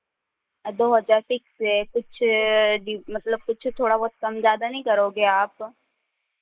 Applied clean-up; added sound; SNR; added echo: neural mask model Resemble Enhance denoiser.